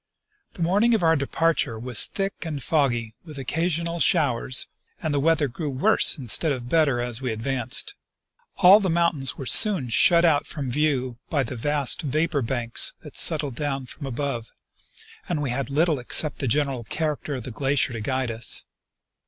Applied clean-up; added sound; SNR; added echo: none; none; none; none.